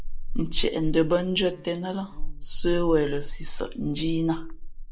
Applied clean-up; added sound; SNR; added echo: neural mask model Resemble Enhance denoiser.